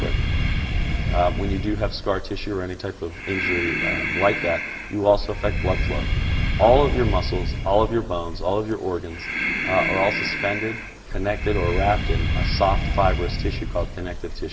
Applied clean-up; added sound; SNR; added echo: none; Breathing; 0 dB; reverberation time 0.6 s.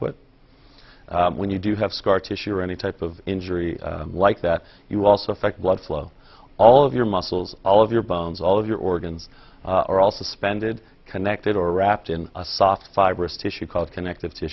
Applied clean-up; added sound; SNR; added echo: none; none; none; none.